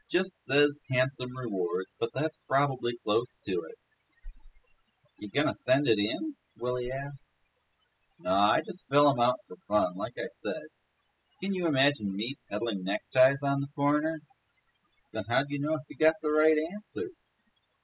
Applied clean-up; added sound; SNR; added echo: classical method spectral subtraction.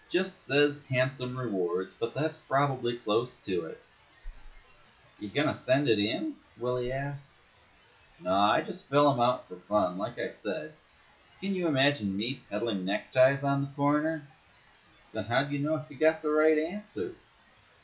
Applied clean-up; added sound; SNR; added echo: classical method log-MMSE.